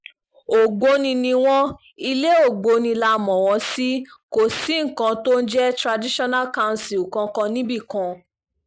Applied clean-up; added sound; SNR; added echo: neural mask model Resemble Enhance denoiser.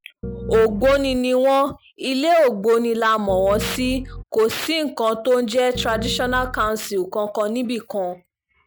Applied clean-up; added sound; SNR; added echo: none; Piano; 9 dB; none.